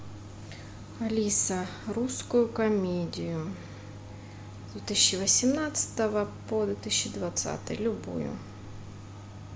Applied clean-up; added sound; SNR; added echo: none; none; none; none.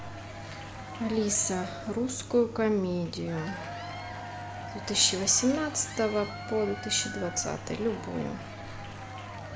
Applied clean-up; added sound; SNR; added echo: none; Applause / Crowd / Cheering; 12 dB; none.